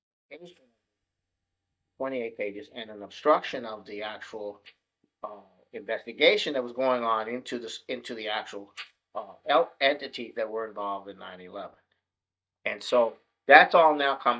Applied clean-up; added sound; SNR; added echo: neural mask model DeepFilterNet 3.